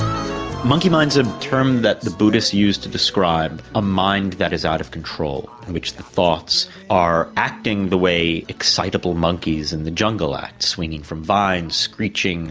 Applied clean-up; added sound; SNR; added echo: none; none; none; none.